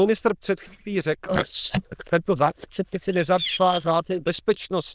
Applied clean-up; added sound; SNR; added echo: neural diffusion model UNIVERSE++.